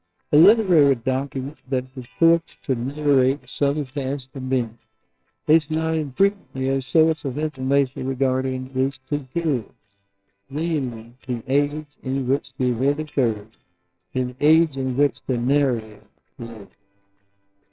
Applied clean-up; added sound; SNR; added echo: neural separator model SepFormer WHAMR!.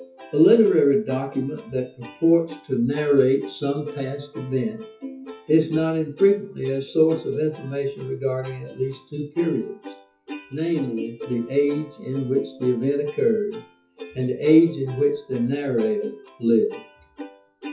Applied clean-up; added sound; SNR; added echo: classical method WPE with log-MMSE.